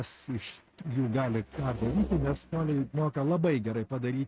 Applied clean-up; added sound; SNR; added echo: neural mask model RNNoise.